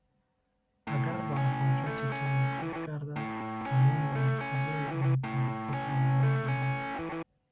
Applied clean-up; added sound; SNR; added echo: none; Guitar; 4 dB; none.